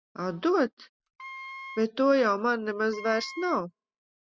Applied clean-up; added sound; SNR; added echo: classical method spectral subtraction.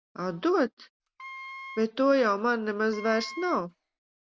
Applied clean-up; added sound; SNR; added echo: none; Wind instrument, woodwind instrument; 16 dB; none.